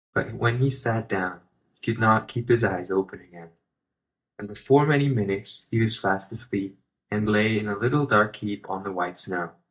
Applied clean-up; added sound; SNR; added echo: neural mask model DeepFilterNet 3.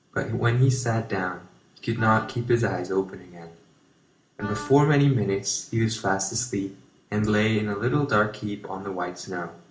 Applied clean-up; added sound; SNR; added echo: none; Wind instrument, woodwind instrument; 15 dB; reverberation time 0.4 s.